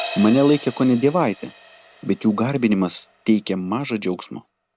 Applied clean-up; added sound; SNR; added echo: none; Crash cymbal; 17 dB; none.